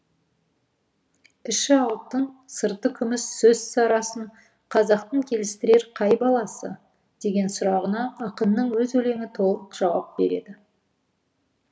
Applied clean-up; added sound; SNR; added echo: none; none; none; none.